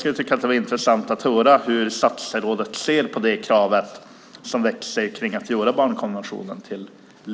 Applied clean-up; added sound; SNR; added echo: none; none; none; none.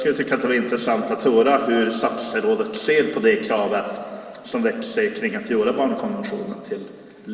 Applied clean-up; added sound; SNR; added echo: none; none; none; reverberation time 2.9 s.